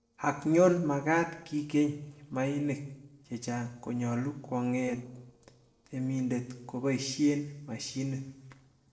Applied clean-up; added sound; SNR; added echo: neural separator model SepFormer DNS4.